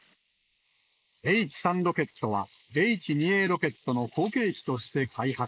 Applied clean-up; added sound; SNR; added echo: neural mask model Resemble Enhance denoiser.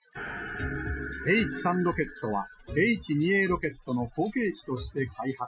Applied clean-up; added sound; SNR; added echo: classical method Wiener filter.